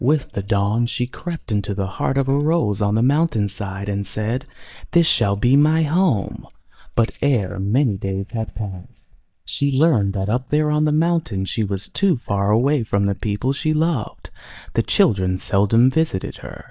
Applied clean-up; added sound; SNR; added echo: neural mask model DeepFilterNet 3.